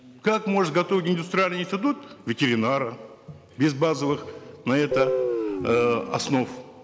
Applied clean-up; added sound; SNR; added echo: none; Guitar; 3 dB; none.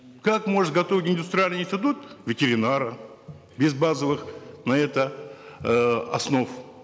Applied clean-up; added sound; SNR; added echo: none; none; none; none.